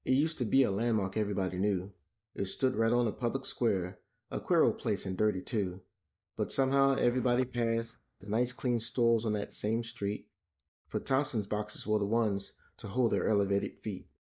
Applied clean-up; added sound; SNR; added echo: neural mask model DeepFilterNet 3.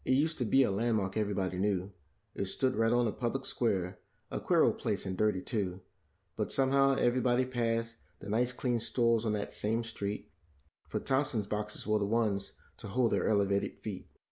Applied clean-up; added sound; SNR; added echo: none; none; none; none.